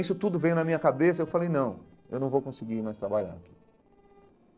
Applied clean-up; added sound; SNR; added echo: neural separator model SepFormer DNS4.